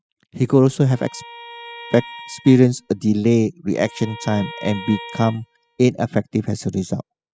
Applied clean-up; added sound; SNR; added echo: classical method spectral subtraction.